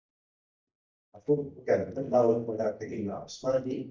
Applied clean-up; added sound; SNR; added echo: neural mask model DeepFilterNet 3.